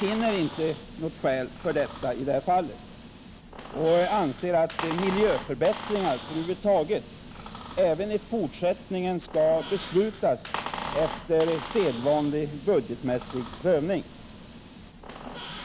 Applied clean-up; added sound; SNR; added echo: none; Squeak; 12 dB; none.